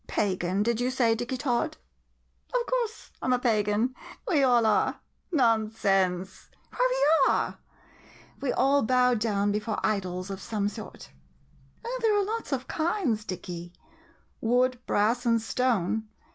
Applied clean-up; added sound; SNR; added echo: none; none; none; none.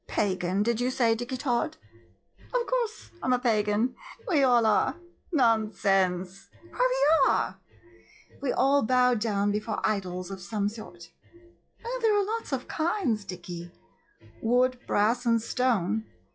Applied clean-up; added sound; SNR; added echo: classical method log-MMSE.